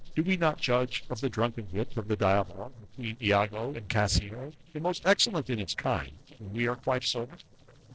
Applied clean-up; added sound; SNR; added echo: neural separator model SepFormer DNS4.